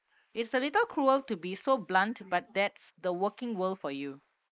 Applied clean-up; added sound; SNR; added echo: neural mask model Resemble Enhance denoiser.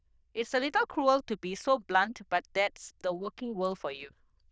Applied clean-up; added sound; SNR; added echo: neural diffusion model UNIVERSE++.